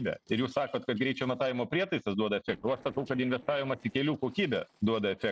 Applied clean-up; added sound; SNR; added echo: neural separator model SepFormer DNS4.